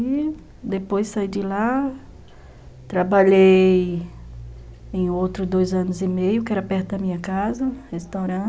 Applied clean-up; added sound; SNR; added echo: none; none; none; none.